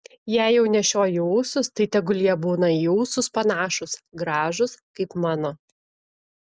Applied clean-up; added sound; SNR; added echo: none; none; none; none.